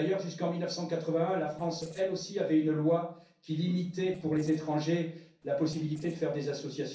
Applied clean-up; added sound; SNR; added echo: neural separator model SepFormer DNS4.